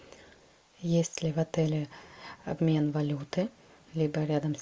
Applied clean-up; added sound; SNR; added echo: neural mask model Resemble Enhance denoiser.